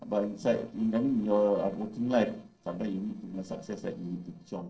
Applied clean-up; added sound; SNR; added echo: neural separator model SepFormer DNS4.